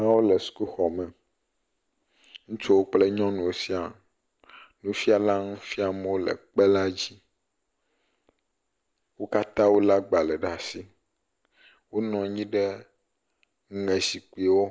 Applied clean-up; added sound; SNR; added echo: none; none; none; none.